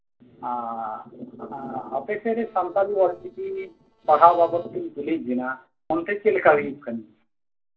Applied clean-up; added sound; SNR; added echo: neural separator model SepFormer DNS4.